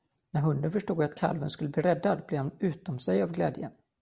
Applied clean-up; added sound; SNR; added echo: none; none; none; none.